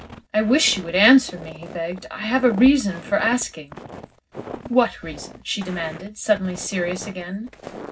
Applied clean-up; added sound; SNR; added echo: none; Walk, footsteps; 16 dB; reverberation time 0.4 s.